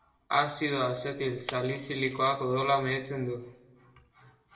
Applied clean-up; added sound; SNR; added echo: none; Shatter; 20 dB; reverberation time 0.6 s.